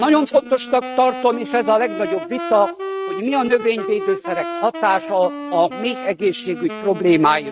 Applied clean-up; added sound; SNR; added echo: neural mask model RNNoise.